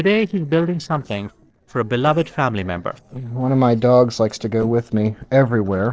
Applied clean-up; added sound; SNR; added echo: neural separator model SepFormer DNS4.